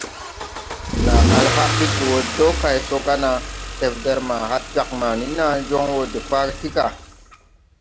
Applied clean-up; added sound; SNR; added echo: none; Engine starting / Accelerating, revving, vroom / Car; 1 dB; none.